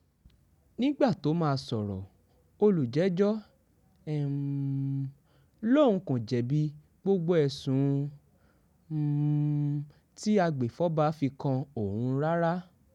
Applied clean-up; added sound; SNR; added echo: none; none; none; none.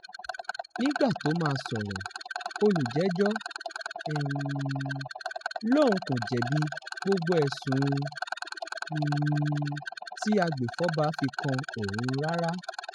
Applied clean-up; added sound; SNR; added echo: classical method spectral subtraction.